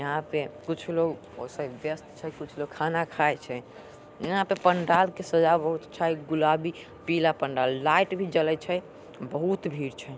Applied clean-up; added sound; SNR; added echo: none; none; none; none.